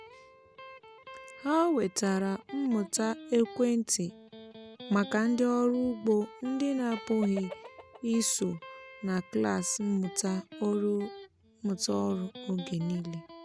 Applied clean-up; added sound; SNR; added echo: none; Electric guitar + Chicken, rooster; 17 dB; none.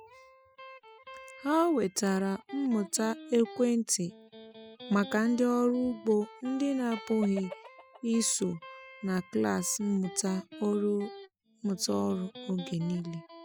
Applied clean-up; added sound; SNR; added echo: classical method Wiener filter.